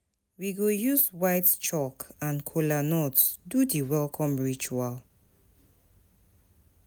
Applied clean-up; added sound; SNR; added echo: none; none; none; none.